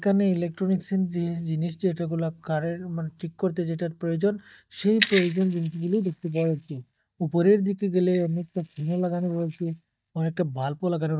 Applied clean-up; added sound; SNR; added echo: neural mask model DeepFilterNet 3.